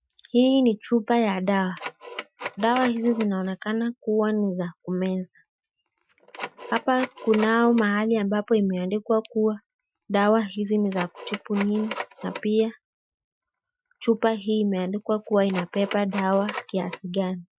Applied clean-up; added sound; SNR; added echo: classical method Wiener filter.